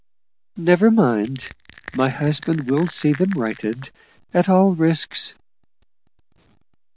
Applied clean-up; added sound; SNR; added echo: none; Crushing; 19 dB; none.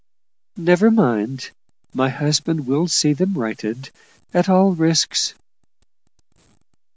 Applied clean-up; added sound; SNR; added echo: none; none; none; none.